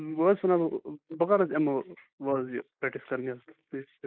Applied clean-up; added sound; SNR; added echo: neural mask model Resemble Enhance denoiser.